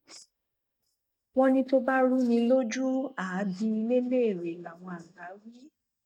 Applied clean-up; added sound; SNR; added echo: neural mask model DeepFilterNet 3.